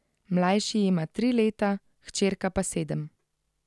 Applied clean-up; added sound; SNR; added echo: none; none; none; none.